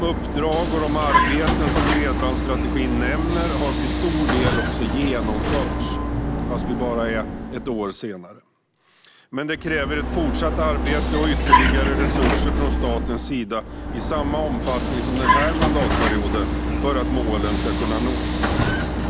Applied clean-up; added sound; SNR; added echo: none; Vehicle; -4 dB; none.